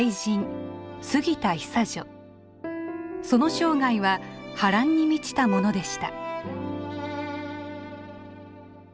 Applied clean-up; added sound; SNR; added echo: none; none; none; none.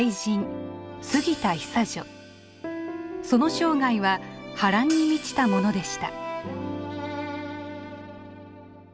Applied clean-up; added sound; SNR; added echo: none; Hi-hat; 19 dB; none.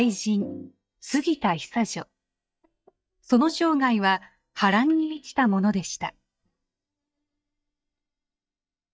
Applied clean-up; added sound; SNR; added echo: neural mask model DeepFilterNet 3.